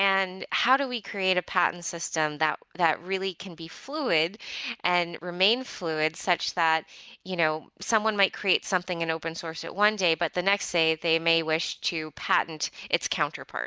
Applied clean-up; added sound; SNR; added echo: none; none; none; none.